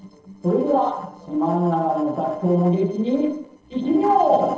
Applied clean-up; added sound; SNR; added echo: neural separator model SepFormer DNS4.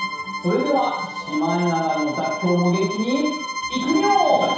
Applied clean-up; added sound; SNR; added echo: none; Bowed string instrument; 8 dB; reverberation time 0.8 s.